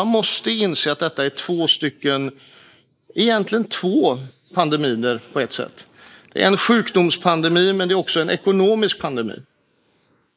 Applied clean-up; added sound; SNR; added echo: neural mask model Resemble Enhance denoiser.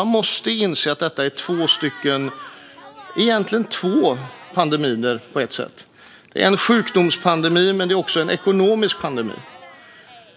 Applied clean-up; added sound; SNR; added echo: none; Crowd / Cheering; 20 dB; none.